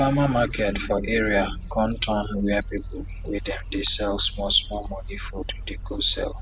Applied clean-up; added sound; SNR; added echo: none; Gull, seagull; 8 dB; none.